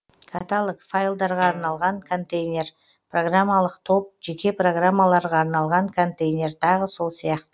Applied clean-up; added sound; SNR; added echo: none; Guitar; 18 dB; none.